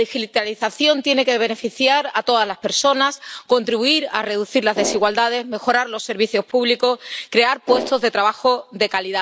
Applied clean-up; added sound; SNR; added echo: none; Fart; 7 dB; none.